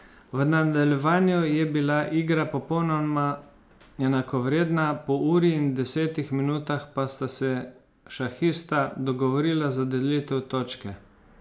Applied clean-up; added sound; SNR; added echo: none; none; none; none.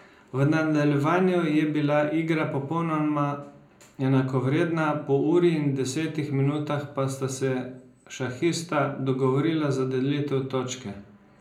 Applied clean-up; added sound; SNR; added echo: none; none; none; reverberation time 0.5 s.